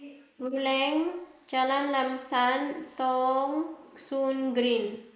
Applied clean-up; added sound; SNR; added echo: neural mask model Resemble Enhance denoiser.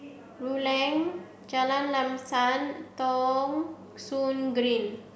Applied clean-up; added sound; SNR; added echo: none; none; none; none.